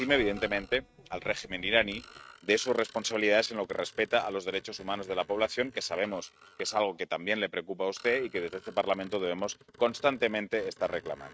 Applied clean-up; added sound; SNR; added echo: neural mask model RNNoise.